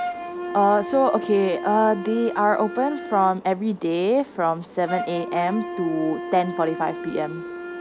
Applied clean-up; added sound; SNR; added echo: none; Wind instrument, woodwind instrument; 10 dB; none.